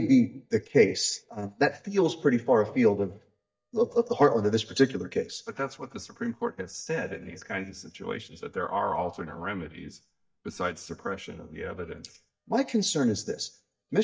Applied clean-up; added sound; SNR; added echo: neural mask model DeepFilterNet 3.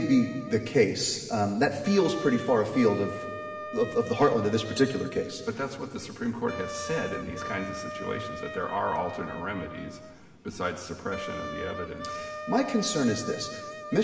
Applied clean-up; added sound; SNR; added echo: none; Wind instrument, woodwind instrument; 11 dB; reverberation time 1.7 s.